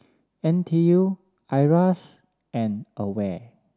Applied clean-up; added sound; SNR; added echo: none; none; none; none.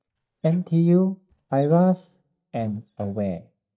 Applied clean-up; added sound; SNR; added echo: neural mask model DeepFilterNet 3.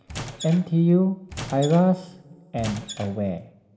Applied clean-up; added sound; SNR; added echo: none; Squeak / Wood; 15 dB; reverberation time 1.6 s.